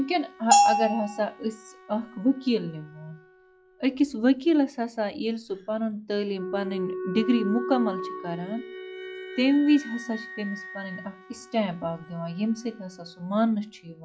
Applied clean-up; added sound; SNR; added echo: classical method log-MMSE.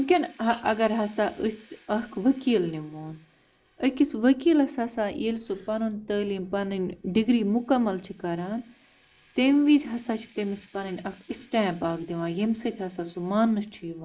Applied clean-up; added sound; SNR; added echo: neural mask model Resemble Enhance denoiser.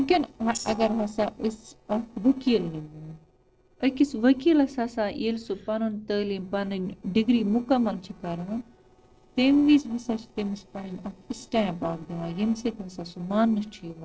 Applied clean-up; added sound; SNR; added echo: neural separator model SepFormer DNS4.